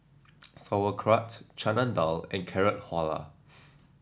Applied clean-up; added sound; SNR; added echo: none; none; none; none.